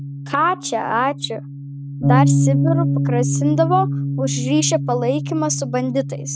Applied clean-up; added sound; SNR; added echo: none; Bass guitar; -1 dB; none.